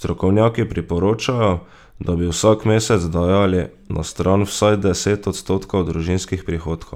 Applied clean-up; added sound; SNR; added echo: none; none; none; none.